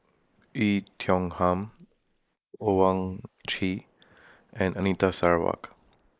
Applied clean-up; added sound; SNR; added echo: neural mask model Resemble Enhance denoiser.